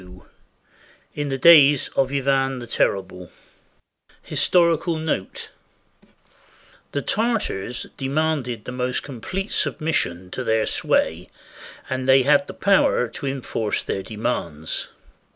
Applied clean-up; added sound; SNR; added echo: none; none; none; none.